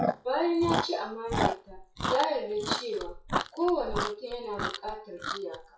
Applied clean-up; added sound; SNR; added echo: classical method WPE with log-MMSE.